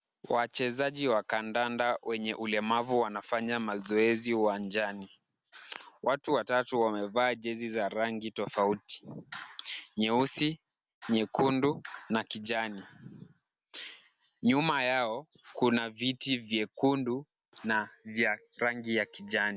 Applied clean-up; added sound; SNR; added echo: none; none; none; none.